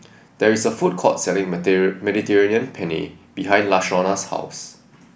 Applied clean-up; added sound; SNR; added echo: none; none; none; none.